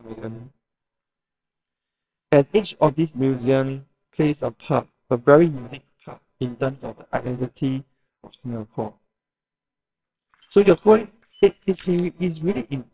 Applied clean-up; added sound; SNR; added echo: neural separator model SepFormer WHAMR!.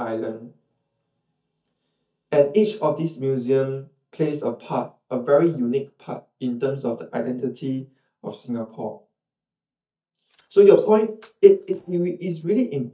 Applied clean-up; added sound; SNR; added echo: neural mask model DeepFilterNet 3.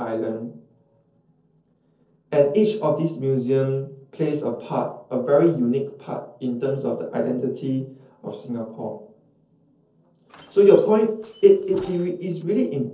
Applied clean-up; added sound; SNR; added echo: neural separator model SepFormer DNS4.